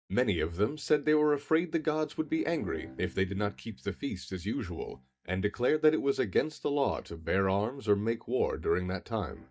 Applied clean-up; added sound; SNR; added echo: neural mask model DeepFilterNet 3.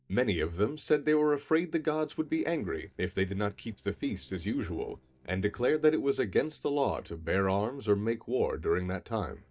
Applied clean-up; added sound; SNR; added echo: neural separator model SepFormer DNS4.